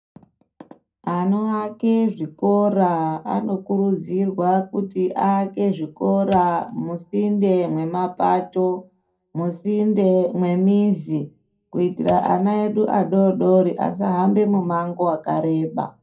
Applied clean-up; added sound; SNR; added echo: none; Coin (dropping); 19 dB; reverberation time 0.2 s.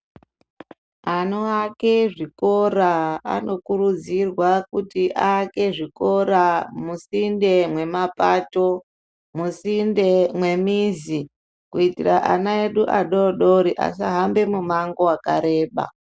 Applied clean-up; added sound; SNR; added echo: none; none; none; none.